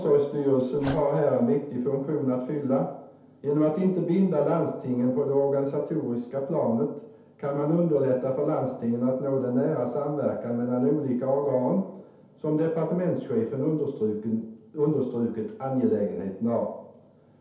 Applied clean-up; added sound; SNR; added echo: none; Dog; 15 dB; reverberation time 0.8 s.